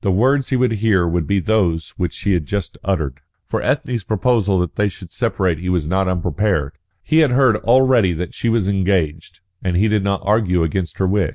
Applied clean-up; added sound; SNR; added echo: none; none; none; none.